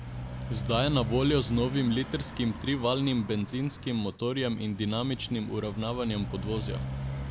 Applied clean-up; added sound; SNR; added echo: none; Motorcycle; 8 dB; none.